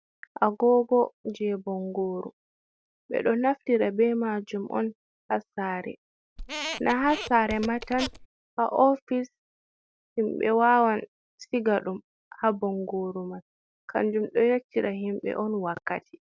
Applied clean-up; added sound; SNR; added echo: none; Squeak; 9 dB; none.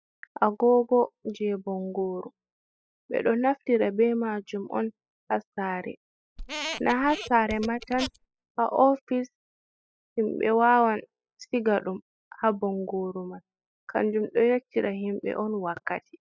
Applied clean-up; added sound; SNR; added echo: classical method spectral subtraction.